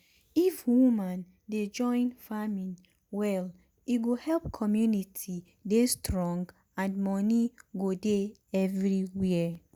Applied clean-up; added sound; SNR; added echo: none; none; none; none.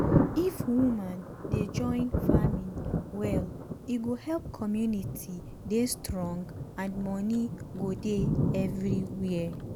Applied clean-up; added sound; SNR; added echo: none; Thunder; 0 dB; none.